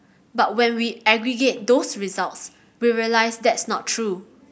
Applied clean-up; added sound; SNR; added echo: none; none; none; none.